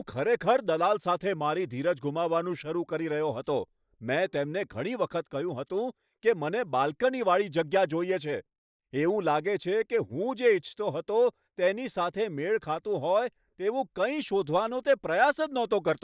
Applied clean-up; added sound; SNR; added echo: neural mask model Resemble Enhance denoiser.